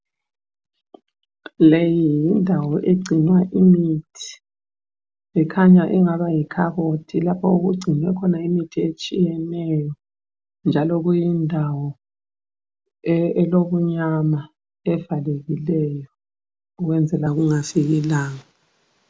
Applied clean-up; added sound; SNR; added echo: none; none; none; none.